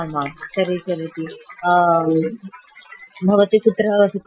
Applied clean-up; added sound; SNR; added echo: classical method Wiener filter.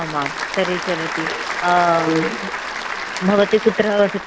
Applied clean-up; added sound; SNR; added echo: none; Applause / Crowd; 6 dB; none.